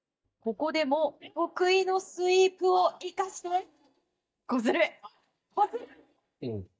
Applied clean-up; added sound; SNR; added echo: neural mask model DeepFilterNet 3.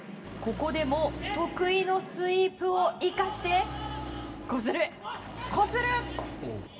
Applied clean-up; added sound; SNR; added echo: none; Engine; 10 dB; reverberation time 1.4 s.